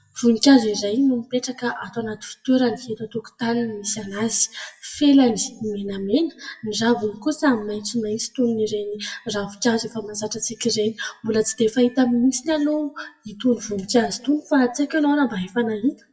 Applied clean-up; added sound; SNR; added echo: classical method WPE with log-MMSE.